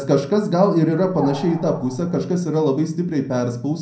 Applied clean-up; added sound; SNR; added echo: none; Animal; 15 dB; reverberation time 0.6 s.